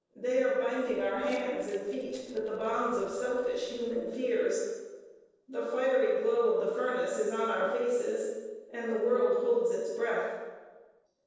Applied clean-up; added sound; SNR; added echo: neural separator model SepFormer DNS4.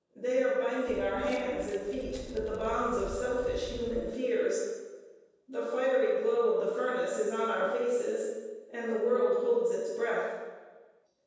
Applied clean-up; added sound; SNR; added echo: none; Walk, footsteps; 14 dB; reverberation time 1.2 s.